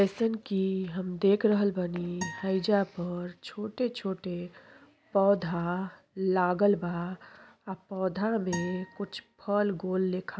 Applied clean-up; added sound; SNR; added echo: none; Acoustic guitar; 15 dB; none.